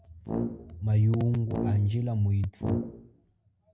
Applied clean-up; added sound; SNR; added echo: none; Brass instrument; 6 dB; none.